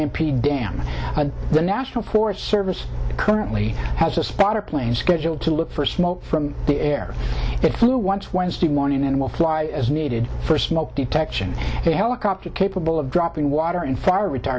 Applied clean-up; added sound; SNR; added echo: none; none; none; none.